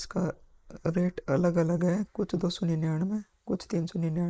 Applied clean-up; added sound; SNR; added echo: neural mask model Resemble Enhance denoiser.